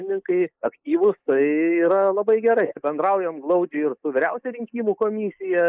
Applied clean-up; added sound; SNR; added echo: neural mask model Resemble Enhance denoiser.